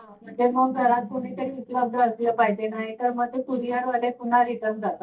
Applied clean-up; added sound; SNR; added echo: neural mask model DeepFilterNet 3.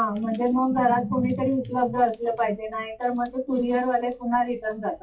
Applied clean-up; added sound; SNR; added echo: classical method WPE with log-MMSE.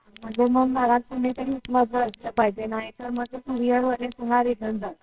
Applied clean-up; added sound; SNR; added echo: neural separator model SepFormer WHAMR!.